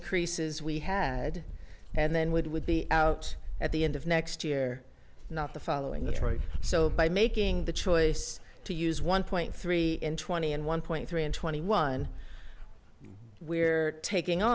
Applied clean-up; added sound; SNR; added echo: none; Dog; 3 dB; none.